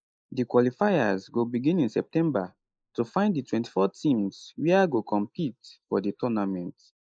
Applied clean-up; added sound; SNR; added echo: neural mask model Resemble Enhance denoiser.